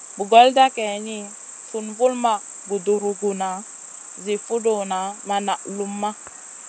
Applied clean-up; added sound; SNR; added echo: none; Cricket; 14 dB; none.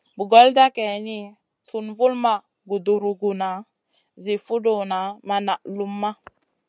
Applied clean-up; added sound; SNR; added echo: none; none; none; none.